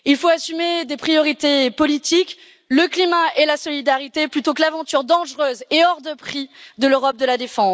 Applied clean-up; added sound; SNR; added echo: none; none; none; none.